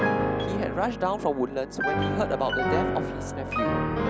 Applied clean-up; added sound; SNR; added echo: none; Piano; -2 dB; none.